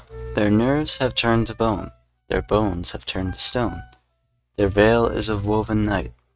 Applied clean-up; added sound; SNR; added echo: neural mask model RNNoise.